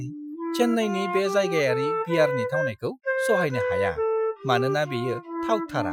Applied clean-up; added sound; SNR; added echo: classical method Wiener filter.